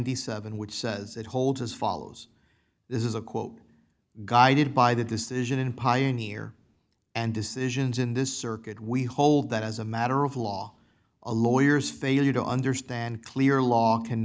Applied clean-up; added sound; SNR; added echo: none; none; none; none.